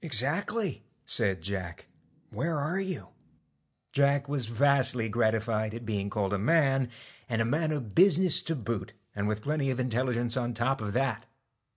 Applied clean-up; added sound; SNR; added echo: none; none; none; none.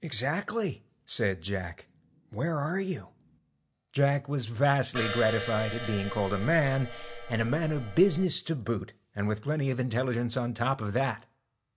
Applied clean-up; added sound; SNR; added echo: none; Crash cymbal; 7 dB; none.